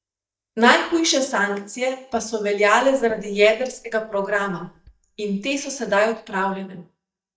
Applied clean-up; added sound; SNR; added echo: neural mask model DeepFilterNet 3.